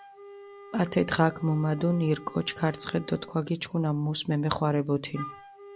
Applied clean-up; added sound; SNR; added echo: none; Wind instrument, woodwind instrument; 19 dB; none.